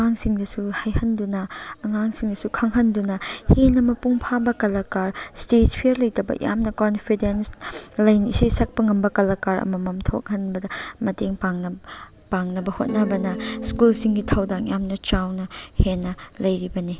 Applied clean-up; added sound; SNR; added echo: none; Electric guitar / Strum; 9 dB; none.